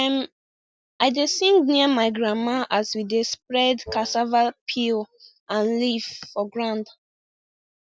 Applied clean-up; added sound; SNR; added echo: none; Wind instrument, woodwind instrument; 15 dB; none.